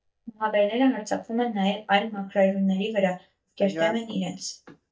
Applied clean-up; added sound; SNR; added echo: neural mask model DeepFilterNet 3.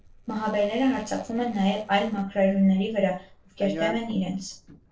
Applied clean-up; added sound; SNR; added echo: neural separator model SepFormer DNS4.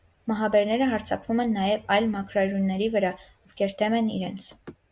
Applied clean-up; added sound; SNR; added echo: none; none; none; none.